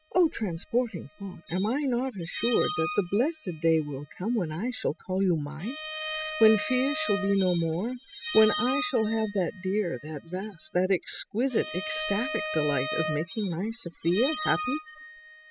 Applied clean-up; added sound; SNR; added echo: classical method spectral subtraction.